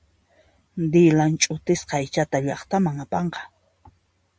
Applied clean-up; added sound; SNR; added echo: none; none; none; none.